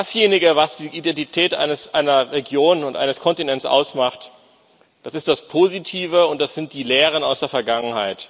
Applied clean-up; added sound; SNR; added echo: none; none; none; none.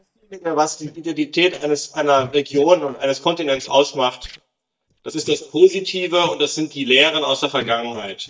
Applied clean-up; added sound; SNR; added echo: neural mask model DeepFilterNet 3.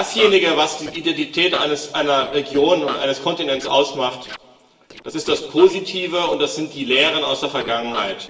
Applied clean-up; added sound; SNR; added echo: neural separator model SepFormer DNS4.